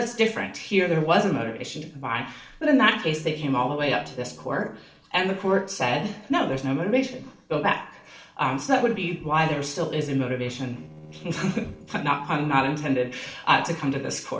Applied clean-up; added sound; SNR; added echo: neural separator model SepFormer DNS4.